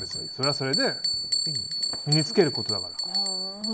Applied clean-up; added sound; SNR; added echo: none; Bell; -1 dB; none.